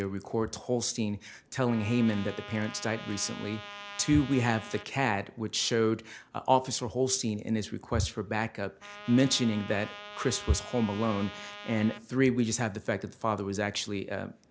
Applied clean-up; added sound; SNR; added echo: none; Trumpet; 14 dB; none.